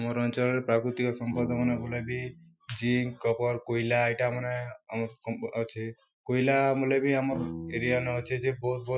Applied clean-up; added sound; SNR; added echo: classical method Wiener filter.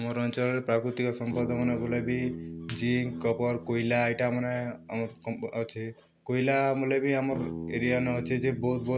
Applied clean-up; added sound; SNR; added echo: none; Bass guitar; 12 dB; none.